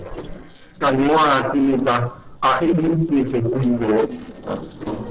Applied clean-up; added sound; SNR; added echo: neural separator model SepFormer DNS4.